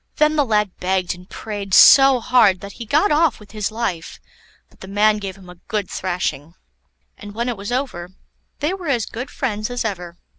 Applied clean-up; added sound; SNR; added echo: none; none; none; none.